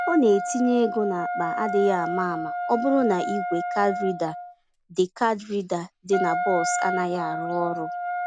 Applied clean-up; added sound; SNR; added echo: none; Wind instrument, woodwind instrument; 4 dB; none.